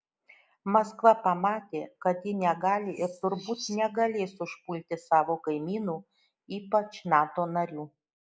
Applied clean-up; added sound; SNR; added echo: neural mask model Resemble Enhance denoiser.